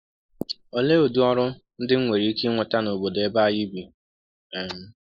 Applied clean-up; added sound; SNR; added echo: neural mask model Resemble Enhance denoiser.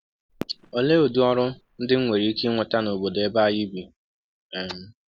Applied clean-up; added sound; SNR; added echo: none; Fireworks; 19 dB; none.